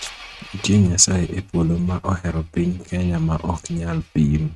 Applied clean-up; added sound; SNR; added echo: neural mask model RNNoise.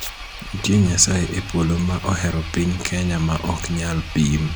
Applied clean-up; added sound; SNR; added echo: none; Engine; 13 dB; none.